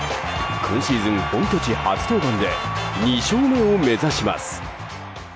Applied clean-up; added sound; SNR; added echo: none; none; none; none.